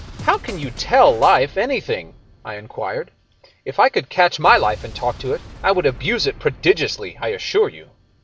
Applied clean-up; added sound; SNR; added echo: none; Scratching (performance technique) + Explosion; 18 dB; none.